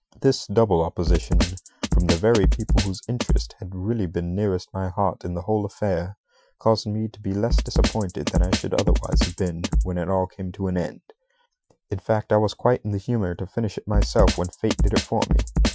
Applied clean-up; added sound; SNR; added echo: classical method Wiener filter.